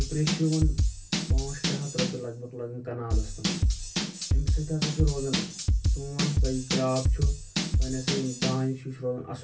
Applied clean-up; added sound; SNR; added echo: none; Drum / Drum kit; -4 dB; reverberation time 0.3 s.